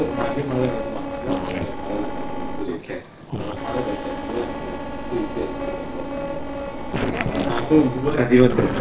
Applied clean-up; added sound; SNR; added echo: neural separator model SepFormer DNS4.